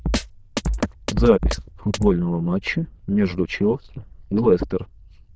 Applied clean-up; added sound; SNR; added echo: neural diffusion model UNIVERSE++.